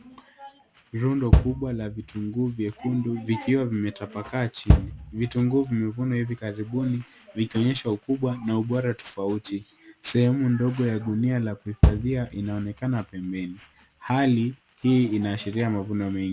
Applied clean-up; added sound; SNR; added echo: none; Bass drum; 0 dB; none.